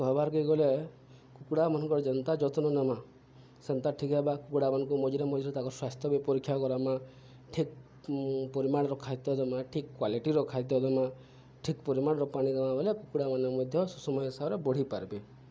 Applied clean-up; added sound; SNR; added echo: none; none; none; none.